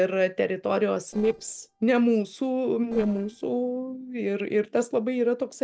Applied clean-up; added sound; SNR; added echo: neural separator model SepFormer DNS4.